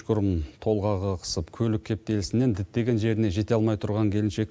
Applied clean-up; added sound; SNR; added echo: none; none; none; none.